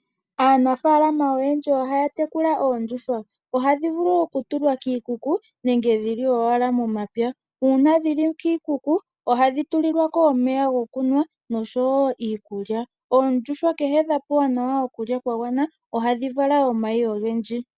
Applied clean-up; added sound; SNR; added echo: none; none; none; none.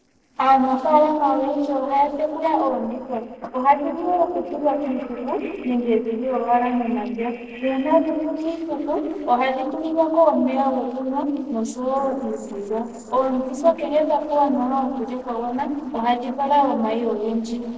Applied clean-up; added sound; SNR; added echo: neural separator model SepFormer DNS4.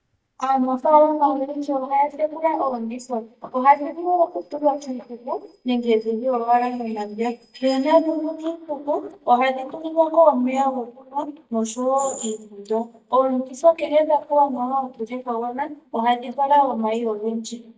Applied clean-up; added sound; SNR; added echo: neural mask model DeepFilterNet 3.